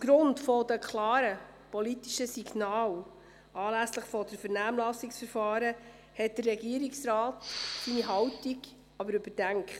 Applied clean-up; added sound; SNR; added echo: none; Respiratory sounds; 10 dB; none.